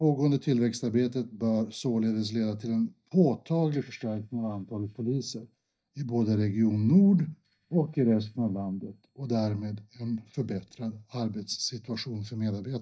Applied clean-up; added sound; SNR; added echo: neural mask model DeepFilterNet 3.